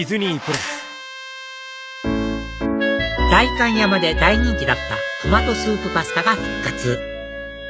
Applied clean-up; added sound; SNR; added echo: none; Trumpet; 16 dB; none.